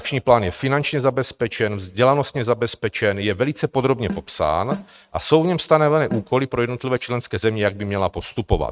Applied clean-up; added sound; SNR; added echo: neural mask model RNNoise.